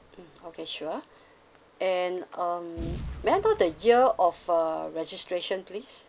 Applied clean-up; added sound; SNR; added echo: none; Boom; 17 dB; none.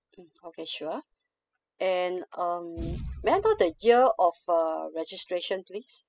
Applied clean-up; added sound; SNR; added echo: classical method spectral subtraction.